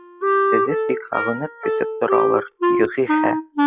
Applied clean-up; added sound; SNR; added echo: classical method log-MMSE.